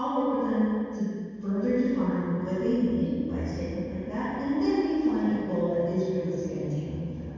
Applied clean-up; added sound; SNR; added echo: none; none; none; reverberation time 2.1 s.